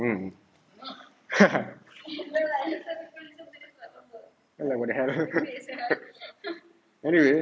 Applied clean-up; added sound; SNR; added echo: none; none; none; none.